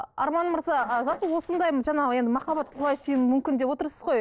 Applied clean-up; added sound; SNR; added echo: neural separator model SepFormer DNS4.